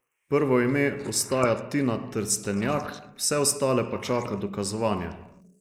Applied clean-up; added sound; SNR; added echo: neural mask model Resemble Enhance denoiser.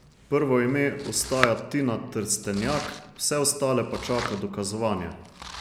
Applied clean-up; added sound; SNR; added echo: none; Domestic sounds, home sounds; 11 dB; none.